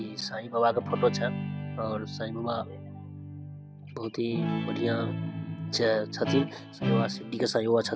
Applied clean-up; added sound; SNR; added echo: none; Guitar; 4 dB; none.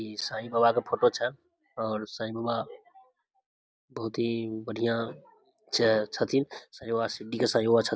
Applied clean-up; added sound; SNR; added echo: none; none; none; none.